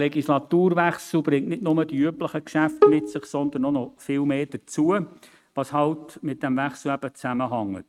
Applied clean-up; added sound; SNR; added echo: neural mask model RNNoise.